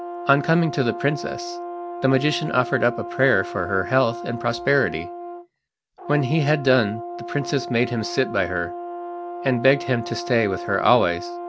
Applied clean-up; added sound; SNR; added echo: none; Brass instrument; 10 dB; none.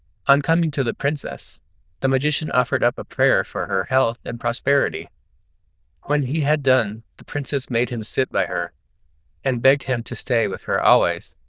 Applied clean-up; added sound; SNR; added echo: neural diffusion model UNIVERSE++.